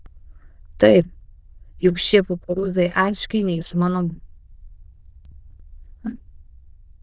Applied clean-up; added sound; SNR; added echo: neural diffusion model UNIVERSE++.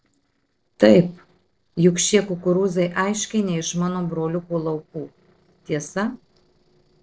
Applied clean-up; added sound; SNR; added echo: neural separator model SepFormer DNS4.